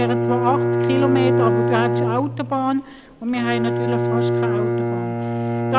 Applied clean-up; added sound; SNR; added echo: none; Bowed string instrument; -4 dB; none.